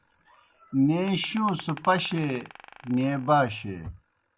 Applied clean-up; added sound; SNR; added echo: none; Glass; 20 dB; none.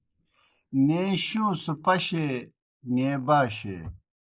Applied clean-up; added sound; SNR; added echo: neural mask model Resemble Enhance denoiser.